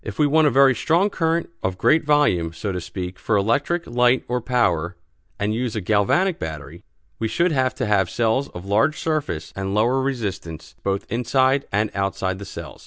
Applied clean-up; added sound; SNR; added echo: none; none; none; none.